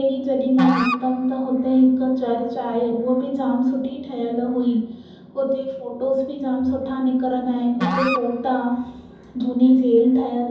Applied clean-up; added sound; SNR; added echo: none; Musical instrument; 9 dB; reverberation time 2.8 s.